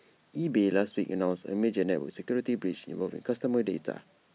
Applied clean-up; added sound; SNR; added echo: none; none; none; none.